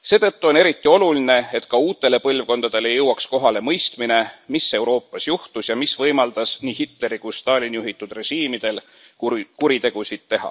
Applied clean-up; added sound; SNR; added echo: none; none; none; none.